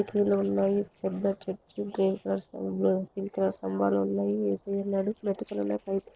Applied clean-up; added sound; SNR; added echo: neural separator model SepFormer DNS4.